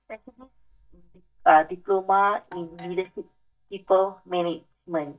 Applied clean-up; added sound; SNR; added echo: neural mask model DeepFilterNet 3.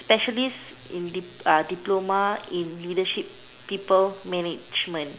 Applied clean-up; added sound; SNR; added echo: none; none; none; none.